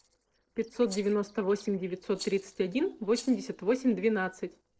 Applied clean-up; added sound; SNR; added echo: neural separator model SepFormer DNS4.